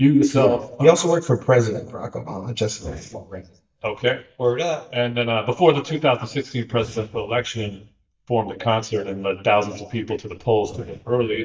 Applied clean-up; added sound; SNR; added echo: neural mask model DeepFilterNet 3.